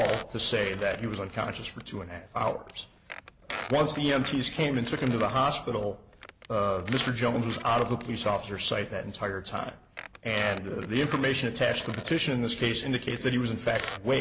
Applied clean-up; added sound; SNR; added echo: none; Squeak; 14 dB; none.